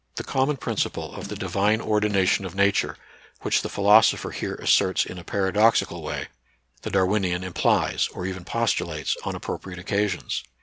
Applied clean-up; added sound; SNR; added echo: none; Bass drum / Snare drum; 17 dB; none.